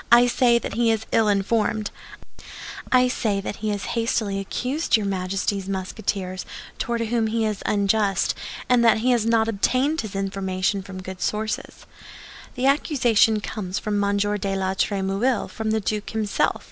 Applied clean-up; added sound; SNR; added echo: none; none; none; none.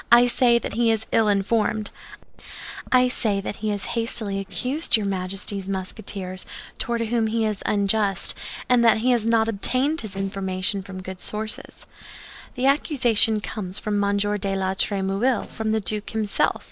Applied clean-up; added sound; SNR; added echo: neural separator model SepFormer DNS4.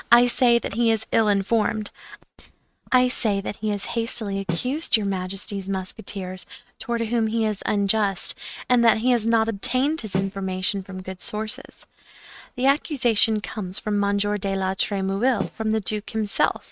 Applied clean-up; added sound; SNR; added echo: neural mask model RNNoise.